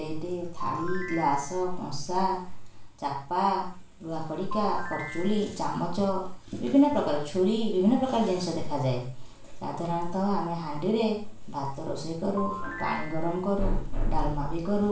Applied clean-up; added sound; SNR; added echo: none; Ringtone / Chime; 11 dB; reverberation time 0.4 s.